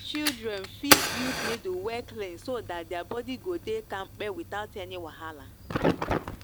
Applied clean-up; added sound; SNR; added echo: none; Fire; -4 dB; none.